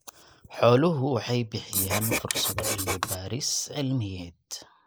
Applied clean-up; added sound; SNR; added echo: neural mask model Resemble Enhance denoiser.